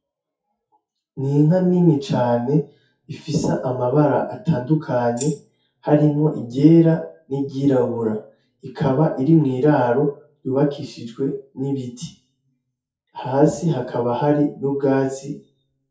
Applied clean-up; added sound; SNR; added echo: classical method WPE with log-MMSE.